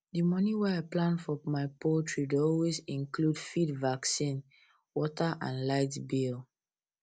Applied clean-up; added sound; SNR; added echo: none; none; none; none.